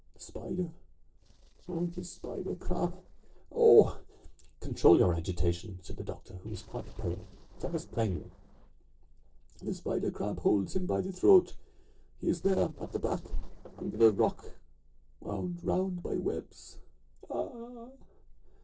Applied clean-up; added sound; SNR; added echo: neural separator model SepFormer DNS4.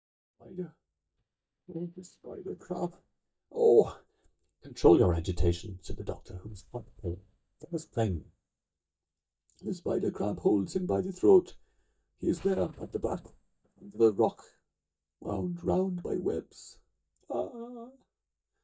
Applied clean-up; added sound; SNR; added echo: neural mask model DeepFilterNet 3.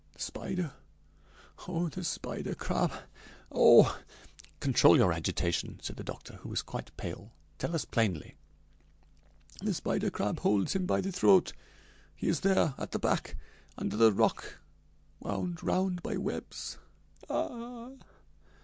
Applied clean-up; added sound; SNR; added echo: none; none; none; none.